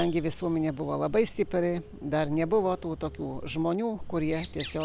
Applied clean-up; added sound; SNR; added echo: none; Bird; 10 dB; none.